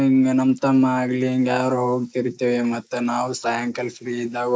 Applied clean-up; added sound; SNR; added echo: neural mask model Resemble Enhance denoiser.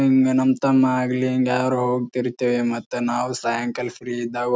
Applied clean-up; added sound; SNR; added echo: none; none; none; none.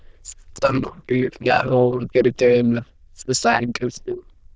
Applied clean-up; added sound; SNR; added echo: neural diffusion model UNIVERSE++.